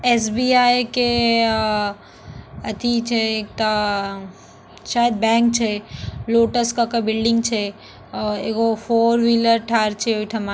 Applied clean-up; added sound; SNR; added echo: none; none; none; none.